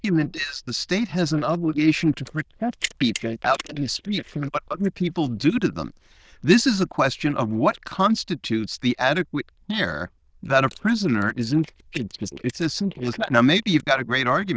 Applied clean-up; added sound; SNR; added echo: neural diffusion model UNIVERSE++.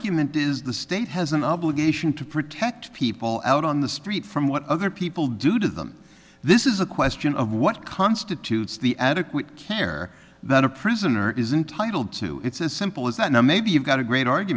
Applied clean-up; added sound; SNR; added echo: none; none; none; none.